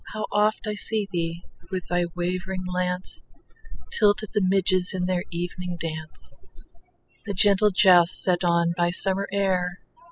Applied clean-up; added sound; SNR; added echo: classical method spectral subtraction.